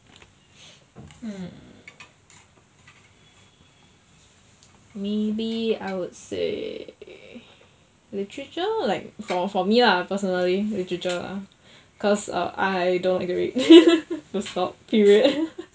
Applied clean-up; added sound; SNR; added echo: none; none; none; none.